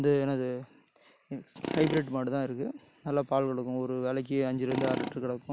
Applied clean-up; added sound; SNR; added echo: none; Tools; 7 dB; none.